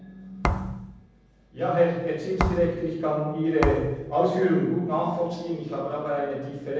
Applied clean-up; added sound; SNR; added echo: none; Thump, thud; 5 dB; reverberation time 1.1 s.